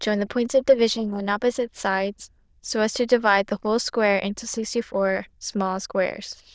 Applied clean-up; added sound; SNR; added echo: neural diffusion model UNIVERSE++.